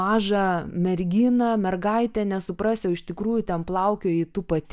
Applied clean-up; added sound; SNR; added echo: none; none; none; none.